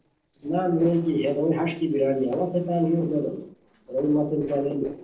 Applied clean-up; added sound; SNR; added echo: neural separator model SepFormer DNS4.